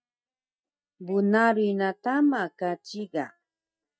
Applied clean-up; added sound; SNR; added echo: neural mask model DeepFilterNet 3.